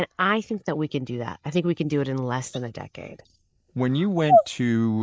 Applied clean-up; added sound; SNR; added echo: neural mask model Resemble Enhance denoiser.